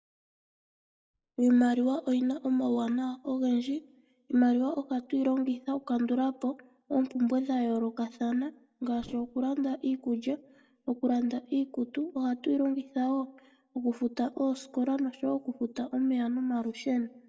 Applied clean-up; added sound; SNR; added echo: neural mask model DeepFilterNet 3.